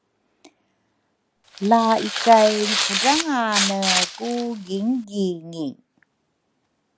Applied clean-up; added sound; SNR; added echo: none; Tearing; 3 dB; none.